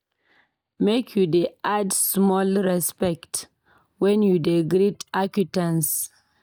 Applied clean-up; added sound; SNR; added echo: neural mask model DeepFilterNet 3.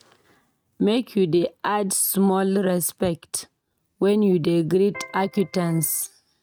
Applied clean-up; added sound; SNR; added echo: neural mask model RNNoise.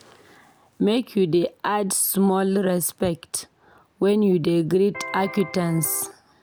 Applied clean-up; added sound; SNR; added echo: none; Electric guitar; 13 dB; none.